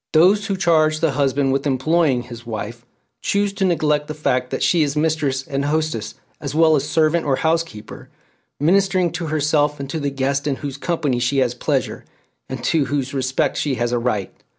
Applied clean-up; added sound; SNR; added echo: none; none; none; none.